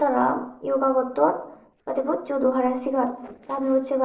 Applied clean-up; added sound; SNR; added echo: neural separator model SepFormer DNS4.